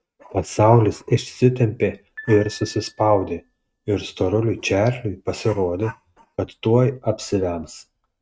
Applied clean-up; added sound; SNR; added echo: neural mask model RNNoise.